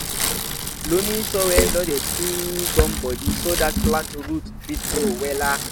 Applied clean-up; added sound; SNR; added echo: none; Bicycle; -1 dB; none.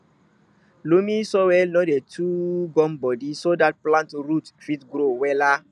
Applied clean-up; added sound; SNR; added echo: none; none; none; none.